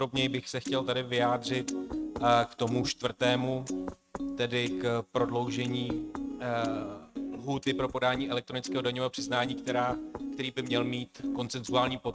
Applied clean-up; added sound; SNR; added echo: neural mask model RNNoise.